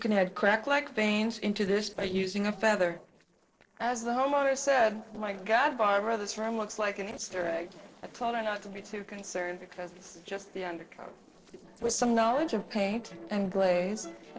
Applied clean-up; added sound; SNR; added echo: neural separator model SepFormer DNS4.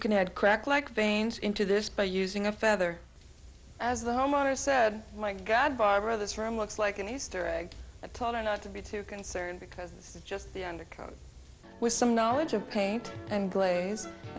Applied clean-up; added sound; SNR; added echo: none; none; none; none.